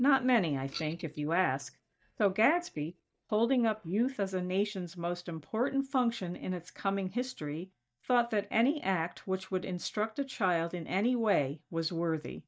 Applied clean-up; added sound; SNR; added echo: neural mask model DeepFilterNet 3.